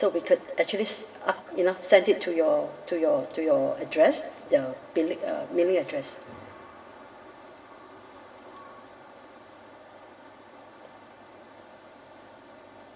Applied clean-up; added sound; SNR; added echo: none; none; none; reverberation time 1.4 s.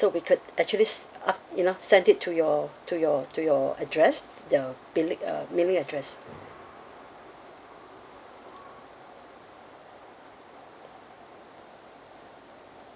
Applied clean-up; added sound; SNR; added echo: none; none; none; none.